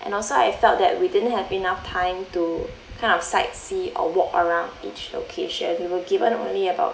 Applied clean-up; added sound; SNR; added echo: none; none; none; none.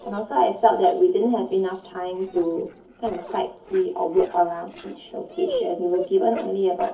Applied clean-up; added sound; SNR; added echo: neural separator model SepFormer DNS4.